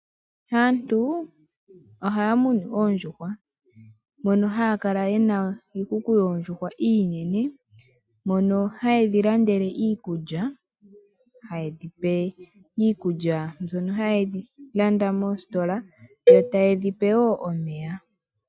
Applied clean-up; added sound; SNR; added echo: neural mask model RNNoise.